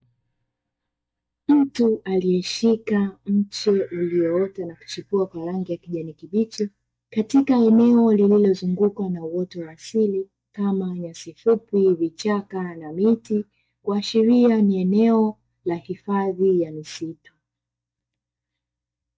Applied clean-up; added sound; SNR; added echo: neural mask model DeepFilterNet 3.